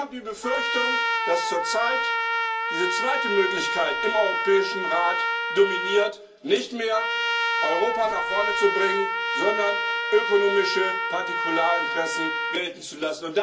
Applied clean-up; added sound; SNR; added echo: none; Trumpet; 0 dB; reverberation time 0.3 s.